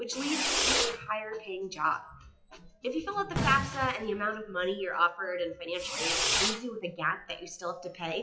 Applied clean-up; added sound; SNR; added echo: classical method WPE with log-MMSE.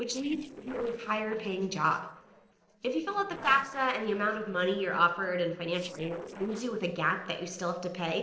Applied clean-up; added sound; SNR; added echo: neural separator model SepFormer DNS4.